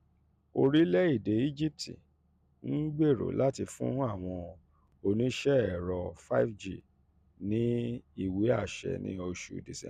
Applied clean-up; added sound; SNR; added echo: none; none; none; none.